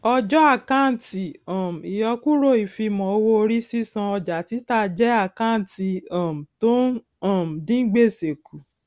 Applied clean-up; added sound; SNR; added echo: none; none; none; none.